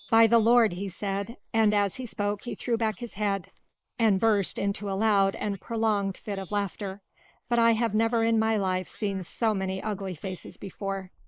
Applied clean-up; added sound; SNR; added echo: neural mask model Resemble Enhance denoiser.